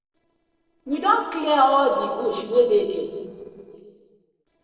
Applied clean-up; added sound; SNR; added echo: neural separator model SepFormer DNS4.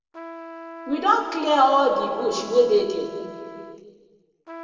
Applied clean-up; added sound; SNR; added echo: none; Trumpet; 16 dB; reverberation time 2.3 s.